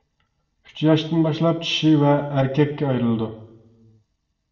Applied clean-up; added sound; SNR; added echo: none; none; none; reverberation time 0.7 s.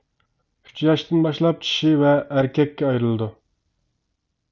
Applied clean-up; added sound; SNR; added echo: none; none; none; none.